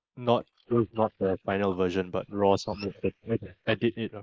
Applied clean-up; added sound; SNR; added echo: neural mask model Resemble Enhance denoiser.